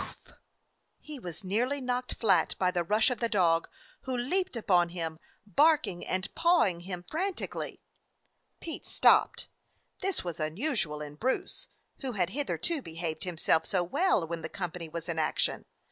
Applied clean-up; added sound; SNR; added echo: none; none; none; none.